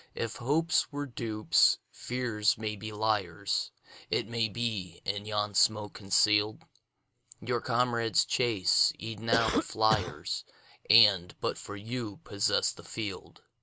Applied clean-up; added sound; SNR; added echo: none; Cough; 1 dB; none.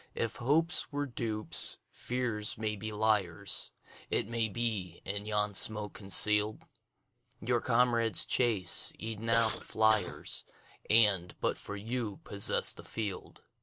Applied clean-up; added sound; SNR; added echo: neural separator model SepFormer DNS4.